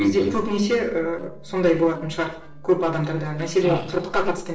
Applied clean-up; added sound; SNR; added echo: neural separator model SepFormer DNS4.